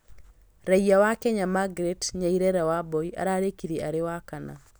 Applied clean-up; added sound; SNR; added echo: none; none; none; none.